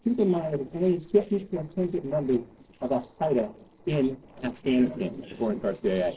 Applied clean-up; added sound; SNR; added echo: neural separator model SepFormer DNS4.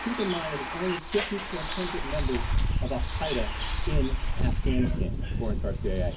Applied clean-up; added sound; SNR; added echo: none; Bus; -5 dB; reverberation time 0.3 s.